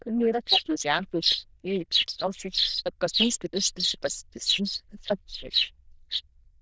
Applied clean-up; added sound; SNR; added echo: neural diffusion model UNIVERSE++.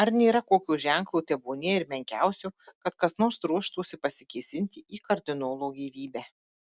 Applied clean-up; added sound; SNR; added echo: none; none; none; none.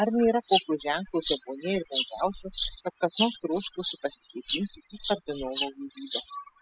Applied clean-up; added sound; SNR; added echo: classical method spectral subtraction.